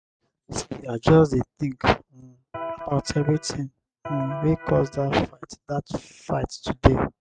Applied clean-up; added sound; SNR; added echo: neural mask model RNNoise.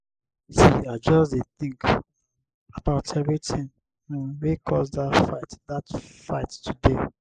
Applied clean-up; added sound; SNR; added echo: neural mask model Resemble Enhance denoiser.